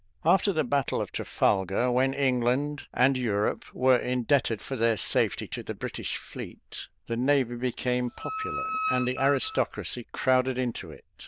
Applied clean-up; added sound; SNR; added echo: neural diffusion model UNIVERSE++.